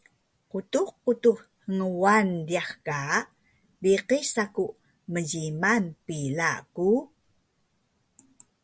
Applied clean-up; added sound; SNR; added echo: none; none; none; none.